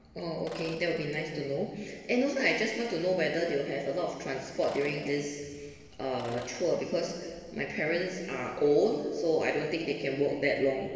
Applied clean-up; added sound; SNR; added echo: none; Sink (filling or washing); 16 dB; reverberation time 1.6 s.